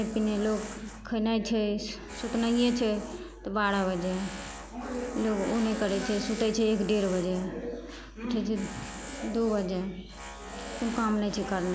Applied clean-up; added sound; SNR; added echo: none; Tools; 13 dB; none.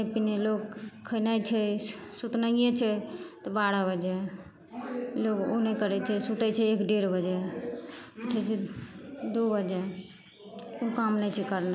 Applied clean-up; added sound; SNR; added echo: none; none; none; none.